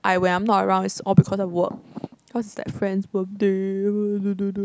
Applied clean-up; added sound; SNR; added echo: none; none; none; none.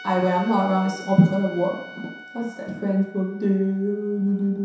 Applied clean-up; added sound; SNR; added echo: none; Trumpet; 19 dB; reverberation time 0.7 s.